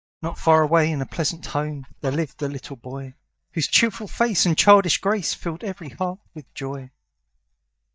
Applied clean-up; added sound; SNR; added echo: neural mask model DeepFilterNet 3.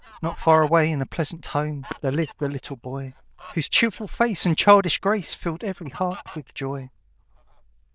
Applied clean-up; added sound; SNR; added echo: neural diffusion model UNIVERSE++.